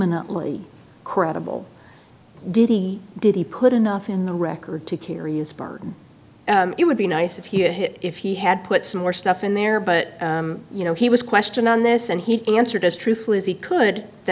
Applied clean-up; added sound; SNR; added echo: none; none; none; none.